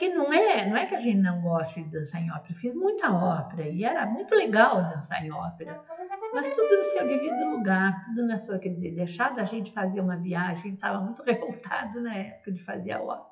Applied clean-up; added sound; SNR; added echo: classical method WPE with log-MMSE.